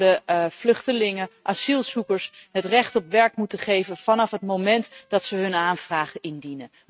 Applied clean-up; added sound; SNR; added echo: neural mask model RNNoise.